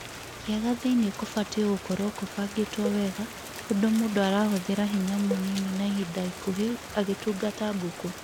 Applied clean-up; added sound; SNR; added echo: none; Cowbell + Rain; 11 dB; none.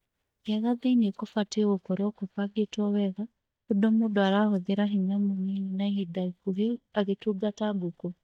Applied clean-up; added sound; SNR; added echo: neural mask model DeepFilterNet 3.